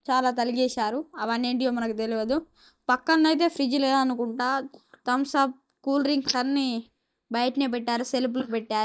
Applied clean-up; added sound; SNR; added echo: neural mask model DeepFilterNet 3.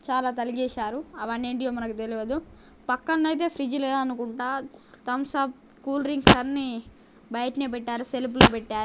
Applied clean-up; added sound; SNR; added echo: none; Fart; -5 dB; none.